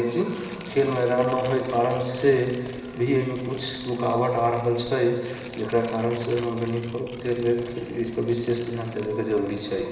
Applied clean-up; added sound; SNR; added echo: none; Tearing; 19 dB; reverberation time 2.1 s.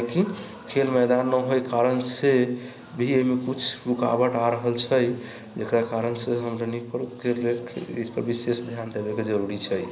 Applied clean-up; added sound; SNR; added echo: none; none; none; none.